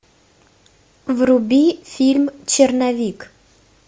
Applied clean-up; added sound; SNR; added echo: none; none; none; none.